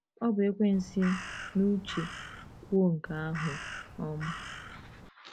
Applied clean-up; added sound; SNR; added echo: none; Crow; 11 dB; none.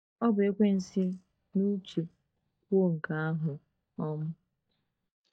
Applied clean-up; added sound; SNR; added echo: neural mask model DeepFilterNet 3.